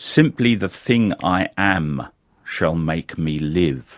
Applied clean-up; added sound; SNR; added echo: none; none; none; none.